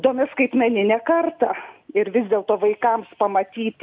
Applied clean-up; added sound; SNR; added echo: none; none; none; none.